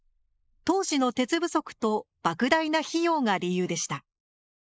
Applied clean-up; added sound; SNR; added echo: neural mask model Resemble Enhance denoiser.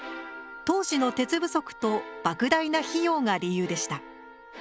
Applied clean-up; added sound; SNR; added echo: none; Wind instrument, woodwind instrument; 18 dB; none.